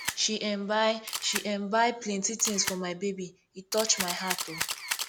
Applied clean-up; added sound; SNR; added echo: none; Camera; 7 dB; none.